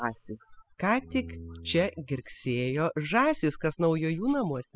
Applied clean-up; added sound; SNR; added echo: classical method spectral subtraction.